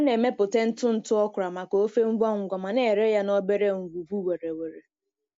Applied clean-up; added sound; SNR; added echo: none; none; none; none.